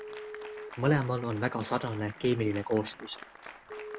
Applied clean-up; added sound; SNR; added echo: none; Telephone + Applause; 14 dB; none.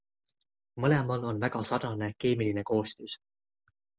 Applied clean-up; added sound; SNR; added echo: none; none; none; none.